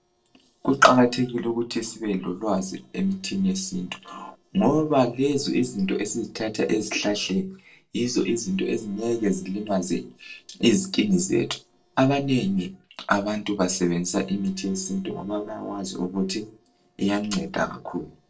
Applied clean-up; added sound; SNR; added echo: neural separator model SepFormer DNS4.